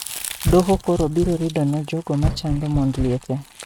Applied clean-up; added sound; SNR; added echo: neural mask model RNNoise.